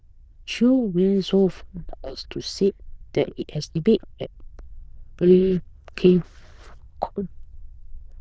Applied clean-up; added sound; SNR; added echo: neural diffusion model UNIVERSE++.